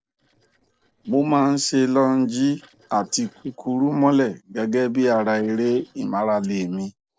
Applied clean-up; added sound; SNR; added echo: neural separator model SepFormer DNS4.